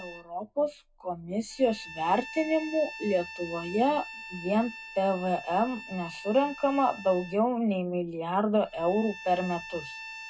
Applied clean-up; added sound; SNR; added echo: none; Bowed string instrument; 15 dB; reverberation time 0.2 s.